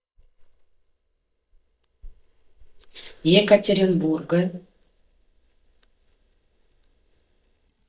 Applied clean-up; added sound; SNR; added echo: neural mask model DeepFilterNet 3.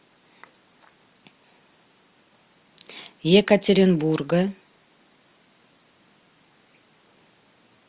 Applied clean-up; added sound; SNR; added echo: none; none; none; none.